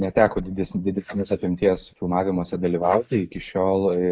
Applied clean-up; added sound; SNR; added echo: neural mask model Resemble Enhance denoiser.